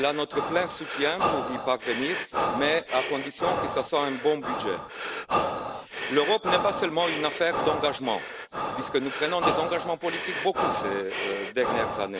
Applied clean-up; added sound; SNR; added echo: none; Breathing; 2 dB; none.